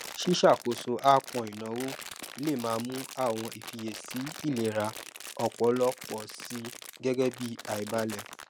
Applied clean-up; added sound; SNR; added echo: none; Crumpling, crinkling; 13 dB; none.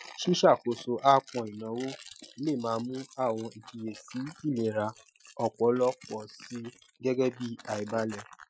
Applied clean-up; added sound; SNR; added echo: classical method Wiener filter.